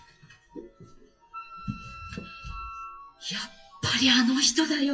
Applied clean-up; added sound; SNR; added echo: classical method WPE with log-MMSE.